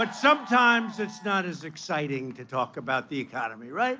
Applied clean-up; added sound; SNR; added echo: none; none; none; none.